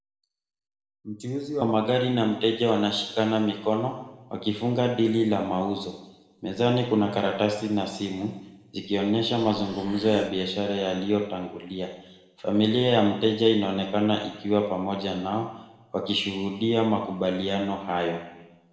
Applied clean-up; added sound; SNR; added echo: neural separator model SepFormer DNS4.